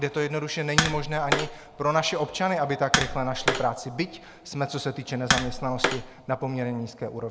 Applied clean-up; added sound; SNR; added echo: none; Tap; 2 dB; none.